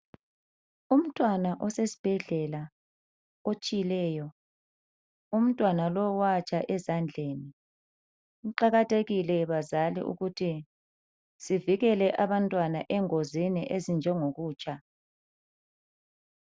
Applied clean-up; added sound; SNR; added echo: none; none; none; none.